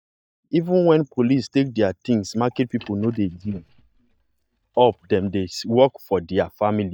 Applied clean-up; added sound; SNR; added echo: neural mask model DeepFilterNet 3.